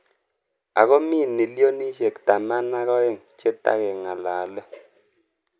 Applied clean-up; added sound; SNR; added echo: none; none; none; none.